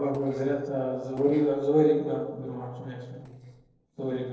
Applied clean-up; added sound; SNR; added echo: neural separator model SepFormer DNS4.